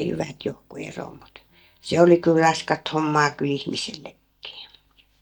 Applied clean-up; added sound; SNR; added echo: neural mask model DeepFilterNet 3.